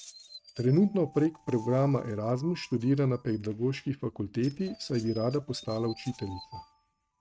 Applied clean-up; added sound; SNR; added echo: neural mask model RNNoise.